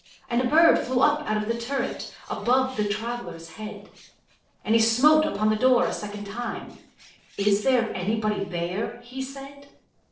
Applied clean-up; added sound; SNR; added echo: neural separator model SepFormer DNS4.